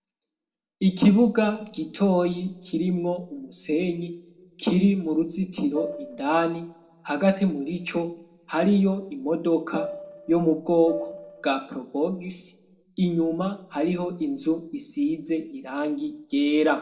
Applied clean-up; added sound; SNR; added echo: neural separator model SepFormer DNS4.